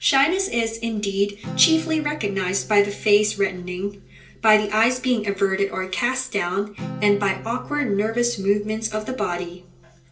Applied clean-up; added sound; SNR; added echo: none; Acoustic guitar; 17 dB; reverberation time 0.3 s.